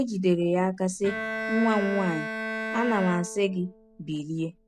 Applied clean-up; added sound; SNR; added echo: none; Bowed string instrument; 8 dB; none.